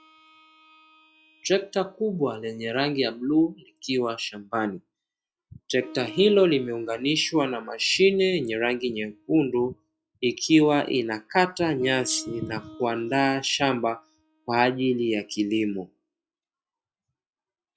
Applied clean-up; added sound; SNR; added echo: classical method log-MMSE.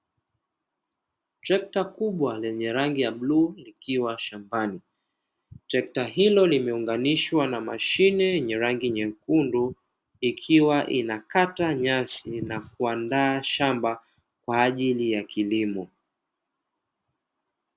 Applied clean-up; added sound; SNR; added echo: none; none; none; none.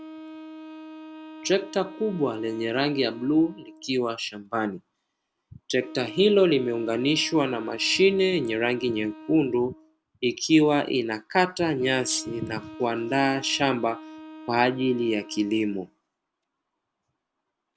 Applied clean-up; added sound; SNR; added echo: none; Wind instrument, woodwind instrument; 18 dB; none.